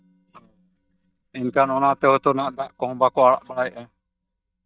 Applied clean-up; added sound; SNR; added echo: neural mask model DeepFilterNet 3.